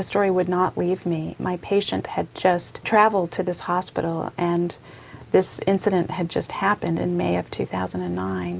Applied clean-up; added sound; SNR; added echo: none; none; none; none.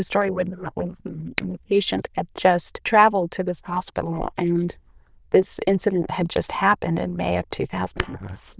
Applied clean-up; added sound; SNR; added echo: neural diffusion model UNIVERSE++.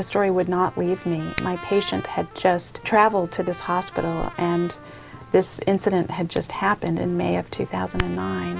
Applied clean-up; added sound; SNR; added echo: none; Hands + Trumpet; 14 dB; none.